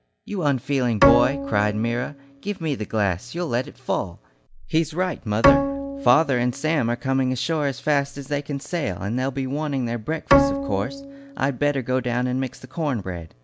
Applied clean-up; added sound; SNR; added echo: none; Bowed string instrument; 2 dB; none.